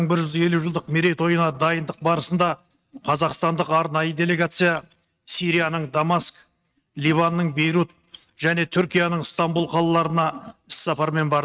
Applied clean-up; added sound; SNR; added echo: neural mask model RNNoise.